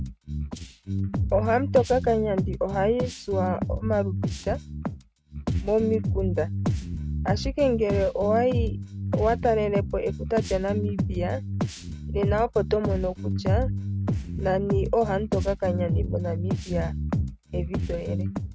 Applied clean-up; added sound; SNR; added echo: neural mask model RNNoise.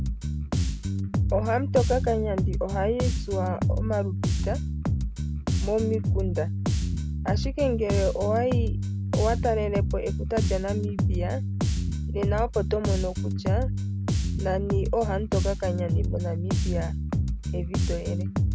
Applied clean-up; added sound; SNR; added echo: none; Bass guitar; -3 dB; none.